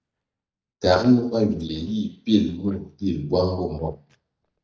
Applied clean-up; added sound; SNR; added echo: neural mask model DeepFilterNet 3.